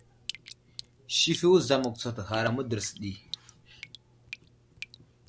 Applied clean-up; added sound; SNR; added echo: none; Drip; 16 dB; none.